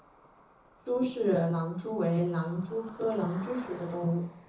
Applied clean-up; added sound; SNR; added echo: none; Cricket; 19 dB; reverberation time 0.5 s.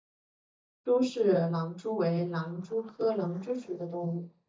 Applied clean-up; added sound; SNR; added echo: neural mask model DeepFilterNet 3.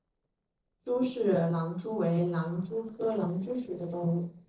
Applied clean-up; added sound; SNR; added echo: neural separator model SepFormer DNS4.